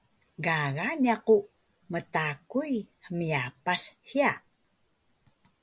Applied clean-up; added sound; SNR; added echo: none; none; none; none.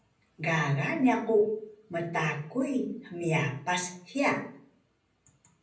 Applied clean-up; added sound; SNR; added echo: none; none; none; reverberation time 0.6 s.